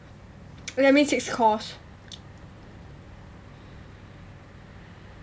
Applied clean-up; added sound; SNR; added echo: none; none; none; none.